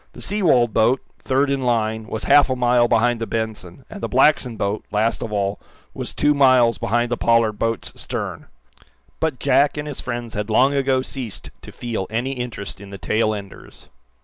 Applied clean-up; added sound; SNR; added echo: none; none; none; none.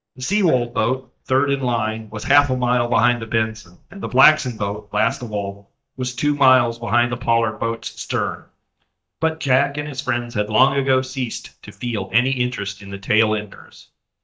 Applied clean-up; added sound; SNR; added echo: neural mask model DeepFilterNet 3.